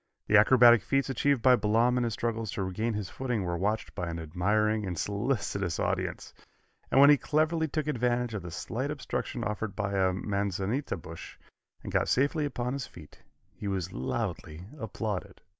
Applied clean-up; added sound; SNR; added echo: none; none; none; none.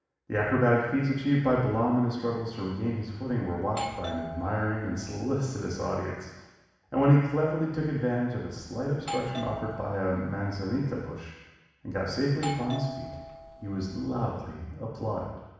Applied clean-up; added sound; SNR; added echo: none; Doorbell; 12 dB; reverberation time 1.1 s.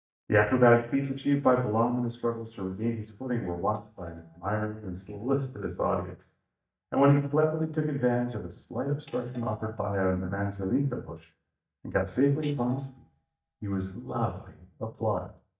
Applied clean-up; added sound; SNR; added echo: neural mask model DeepFilterNet 3.